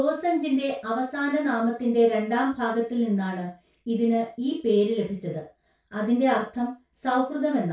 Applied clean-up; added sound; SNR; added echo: none; none; none; reverberation time 0.3 s.